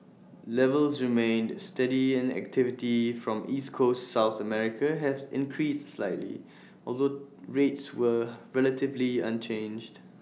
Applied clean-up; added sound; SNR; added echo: none; none; none; none.